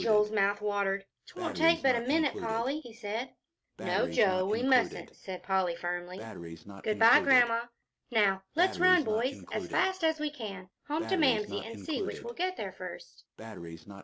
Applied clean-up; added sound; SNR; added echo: none; Breathing; 12 dB; none.